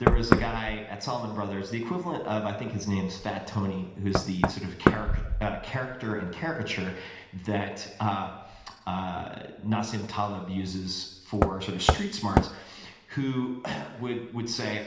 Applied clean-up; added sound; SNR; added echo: none; Knock; 0 dB; reverberation time 1.1 s.